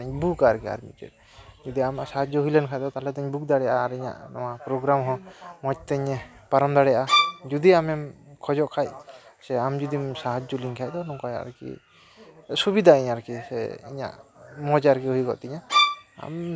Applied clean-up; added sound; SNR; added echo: none; Bowed string instrument; -2 dB; none.